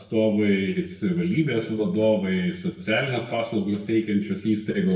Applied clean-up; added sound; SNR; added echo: none; none; none; reverberation time 0.8 s.